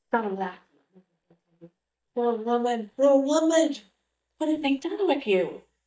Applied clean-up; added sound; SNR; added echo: neural mask model DeepFilterNet 3.